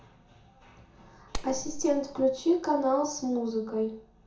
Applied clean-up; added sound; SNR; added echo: none; Clapping; 8 dB; reverberation time 0.5 s.